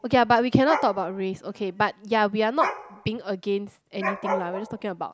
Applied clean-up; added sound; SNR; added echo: none; Dog; 9 dB; none.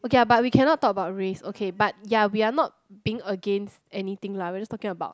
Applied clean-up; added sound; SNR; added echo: none; none; none; none.